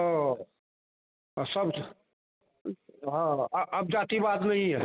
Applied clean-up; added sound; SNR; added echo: none; none; none; none.